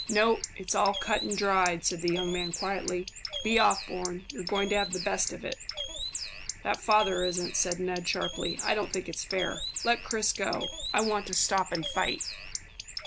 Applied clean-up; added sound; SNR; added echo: none; Bird; 7 dB; none.